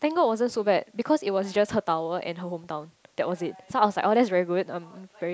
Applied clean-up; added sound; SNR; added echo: none; none; none; none.